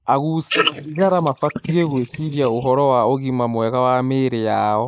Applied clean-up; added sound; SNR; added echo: neural mask model Resemble Enhance denoiser.